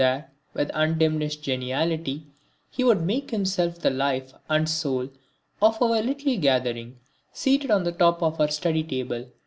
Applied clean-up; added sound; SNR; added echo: none; none; none; none.